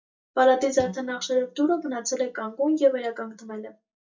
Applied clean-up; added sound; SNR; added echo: neural mask model DeepFilterNet 3.